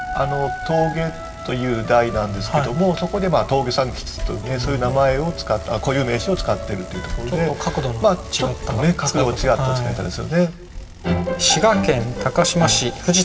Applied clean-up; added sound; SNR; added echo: none; Bicycle; 13 dB; reverberation time 0.8 s.